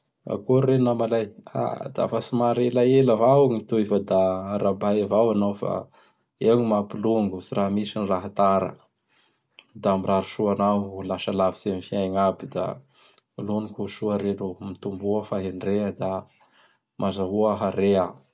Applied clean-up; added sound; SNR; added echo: none; none; none; none.